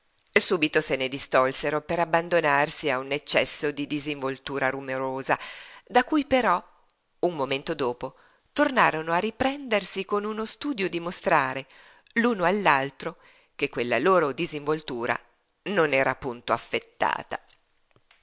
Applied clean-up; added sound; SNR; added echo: none; none; none; none.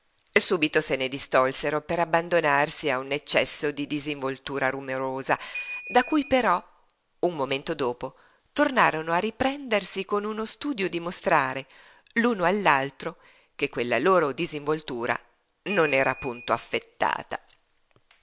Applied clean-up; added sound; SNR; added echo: none; Ringtone / Bell; 12 dB; none.